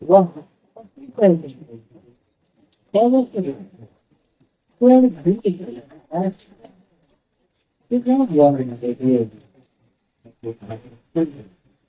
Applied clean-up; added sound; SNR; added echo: neural mask model DeepFilterNet 3.